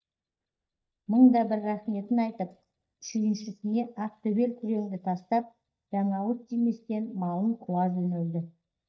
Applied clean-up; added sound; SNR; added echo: neural mask model DeepFilterNet 3.